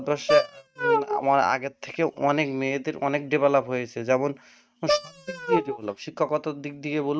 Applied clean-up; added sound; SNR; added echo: neural mask model RNNoise.